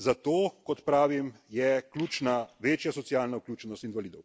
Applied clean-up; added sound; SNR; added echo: none; none; none; none.